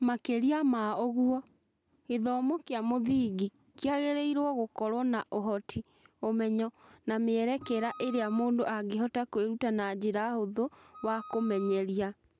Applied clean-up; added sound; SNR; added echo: none; Wind instrument, woodwind instrument; 17 dB; none.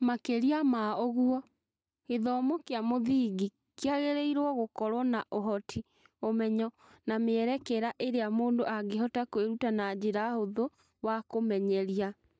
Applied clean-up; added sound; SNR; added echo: neural mask model DeepFilterNet 3.